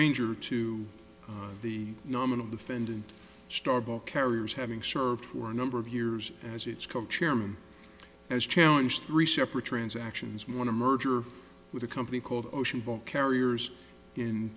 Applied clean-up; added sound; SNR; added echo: none; none; none; none.